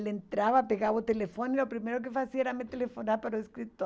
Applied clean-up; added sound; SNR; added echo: none; none; none; none.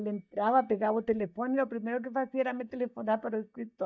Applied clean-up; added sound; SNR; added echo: neural mask model DeepFilterNet 3.